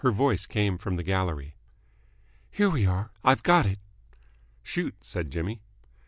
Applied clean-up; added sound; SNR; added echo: none; none; none; none.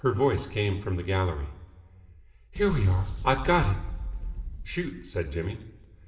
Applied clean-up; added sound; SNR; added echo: none; Boom; 6 dB; reverberation time 2.1 s.